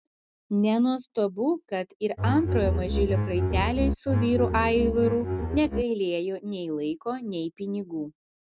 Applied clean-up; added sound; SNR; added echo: neural mask model RNNoise.